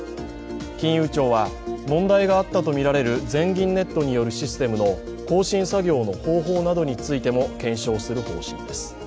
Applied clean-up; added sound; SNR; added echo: none; none; none; none.